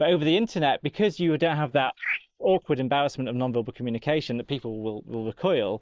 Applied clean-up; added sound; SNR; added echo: neural mask model Resemble Enhance denoiser.